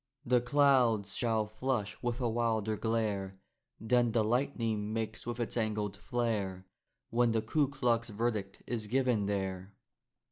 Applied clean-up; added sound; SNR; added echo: none; none; none; none.